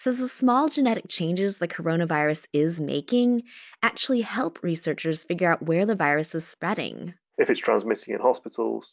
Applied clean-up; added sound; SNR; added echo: none; none; none; none.